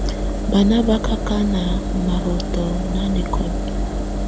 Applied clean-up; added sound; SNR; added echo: none; Engine; 0 dB; none.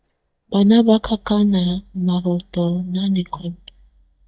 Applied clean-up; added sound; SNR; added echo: neural mask model DeepFilterNet 3.